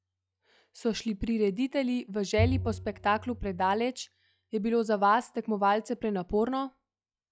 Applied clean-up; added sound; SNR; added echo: classical method log-MMSE.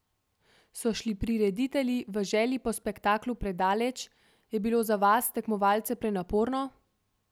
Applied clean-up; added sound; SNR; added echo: none; none; none; none.